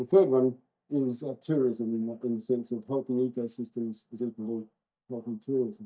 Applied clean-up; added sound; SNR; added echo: neural mask model DeepFilterNet 3.